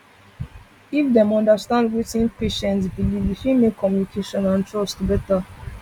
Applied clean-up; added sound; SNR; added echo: none; none; none; none.